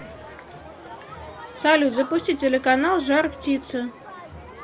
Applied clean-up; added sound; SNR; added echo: none; Crowd; 15 dB; none.